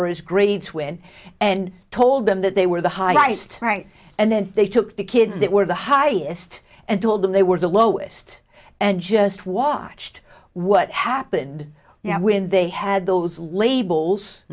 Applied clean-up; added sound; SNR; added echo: none; none; none; none.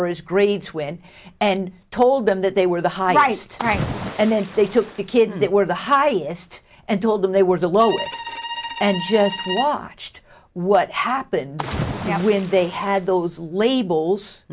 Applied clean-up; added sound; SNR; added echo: none; Bowed string instrument + Splash, splatter; 10 dB; none.